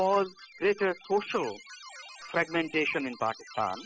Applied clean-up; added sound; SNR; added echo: classical method spectral subtraction.